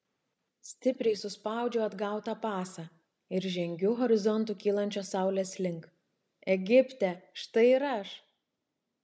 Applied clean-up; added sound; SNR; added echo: none; none; none; none.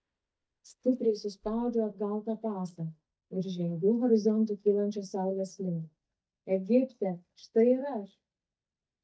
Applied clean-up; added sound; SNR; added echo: neural mask model DeepFilterNet 3.